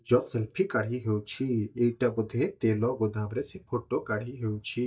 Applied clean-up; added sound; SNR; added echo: neural mask model DeepFilterNet 3.